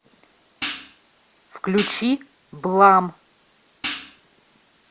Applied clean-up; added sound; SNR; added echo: none; Hi-hat; 11 dB; none.